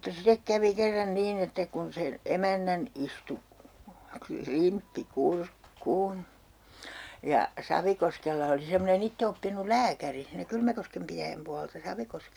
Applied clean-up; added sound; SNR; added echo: none; none; none; none.